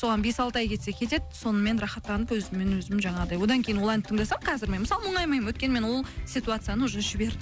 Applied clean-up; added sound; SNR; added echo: none; none; none; none.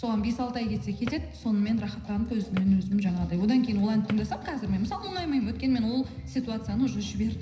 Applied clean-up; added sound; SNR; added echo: none; Drawer open or close; 19 dB; reverberation time 0.9 s.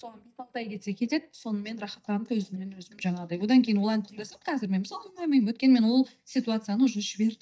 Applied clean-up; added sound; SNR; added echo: neural mask model DeepFilterNet 3.